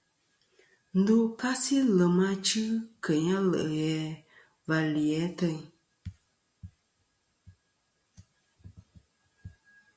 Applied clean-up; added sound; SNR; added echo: none; none; none; none.